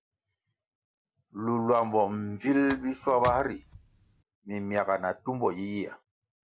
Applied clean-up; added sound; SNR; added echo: none; Tick; 12 dB; none.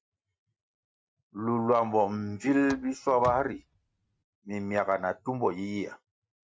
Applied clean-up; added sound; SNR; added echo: neural mask model RNNoise.